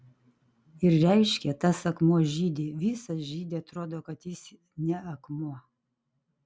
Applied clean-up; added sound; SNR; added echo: none; none; none; none.